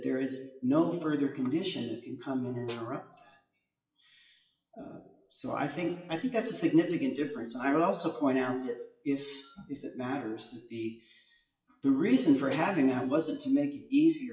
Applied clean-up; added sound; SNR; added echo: classical method WPE with log-MMSE.